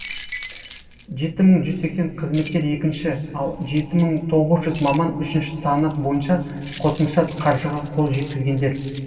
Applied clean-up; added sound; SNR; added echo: none; Keys jangling; 19 dB; reverberation time 2.5 s.